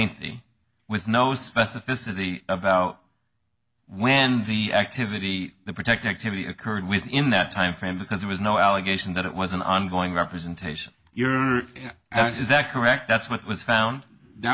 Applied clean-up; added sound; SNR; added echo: none; none; none; none.